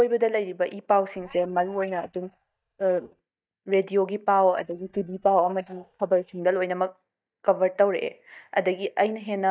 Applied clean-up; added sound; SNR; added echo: neural mask model DeepFilterNet 3.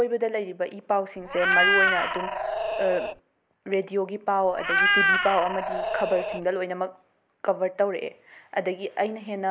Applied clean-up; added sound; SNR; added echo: none; Meow; -3 dB; none.